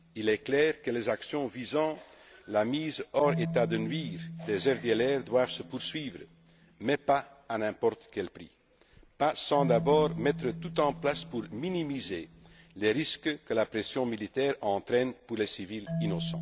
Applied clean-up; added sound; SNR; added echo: none; Marimba, xylophone; 11 dB; none.